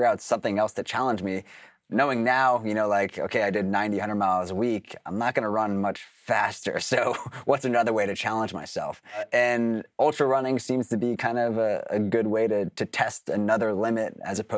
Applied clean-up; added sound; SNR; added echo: none; none; none; none.